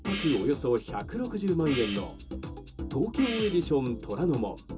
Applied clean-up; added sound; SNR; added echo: none; Gong; 12 dB; reverberation time 0.2 s.